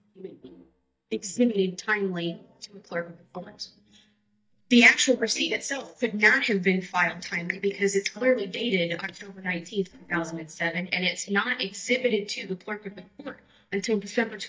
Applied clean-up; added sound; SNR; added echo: neural mask model DeepFilterNet 3.